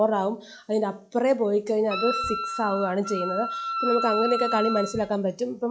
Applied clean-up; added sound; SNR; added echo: classical method log-MMSE.